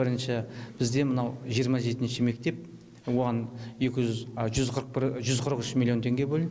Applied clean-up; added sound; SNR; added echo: none; none; none; none.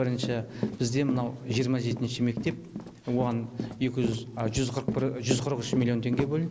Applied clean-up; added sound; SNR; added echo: none; Run; 8 dB; none.